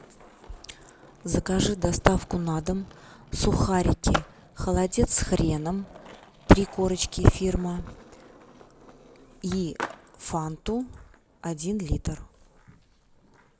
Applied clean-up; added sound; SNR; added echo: none; Skateboard; 16 dB; none.